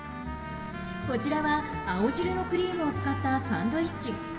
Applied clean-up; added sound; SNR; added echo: none; Trumpet; 11 dB; reverberation time 2.3 s.